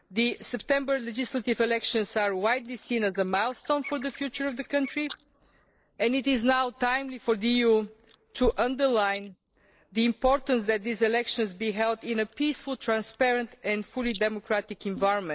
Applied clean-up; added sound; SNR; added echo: neural mask model Resemble Enhance denoiser.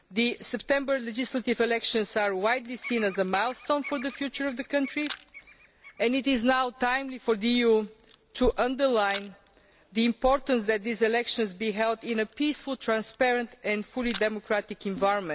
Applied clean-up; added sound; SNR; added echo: none; Camera + Bird vocalization, bird call, bird song; 20 dB; none.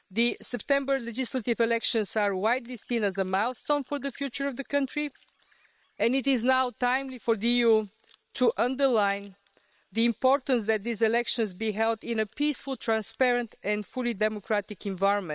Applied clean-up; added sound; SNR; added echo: neural separator model SepFormer WHAM!.